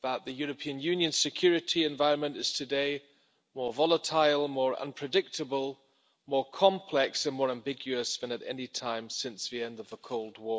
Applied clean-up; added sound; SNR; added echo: none; none; none; none.